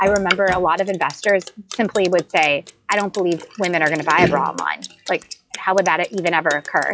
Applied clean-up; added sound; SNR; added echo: classical method log-MMSE.